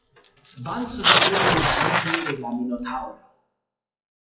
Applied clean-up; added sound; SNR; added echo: classical method WPE with log-MMSE.